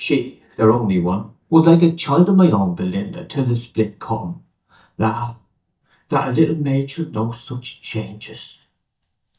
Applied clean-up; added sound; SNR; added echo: neural mask model DeepFilterNet 3.